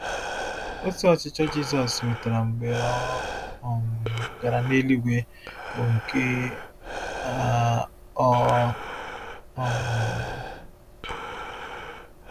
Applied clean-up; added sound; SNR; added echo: none; Breathing; 8 dB; none.